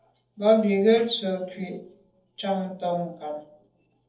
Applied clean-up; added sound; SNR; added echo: neural separator model SepFormer DNS4.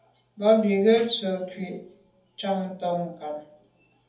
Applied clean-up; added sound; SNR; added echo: none; Tambourine; 12 dB; reverberation time 0.7 s.